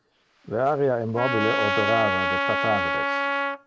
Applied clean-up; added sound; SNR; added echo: none; Trumpet; -1 dB; none.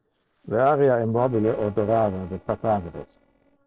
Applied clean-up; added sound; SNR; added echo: neural separator model SepFormer DNS4.